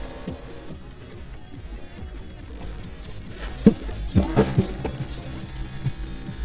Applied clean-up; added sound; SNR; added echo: neural mask model DeepFilterNet 3.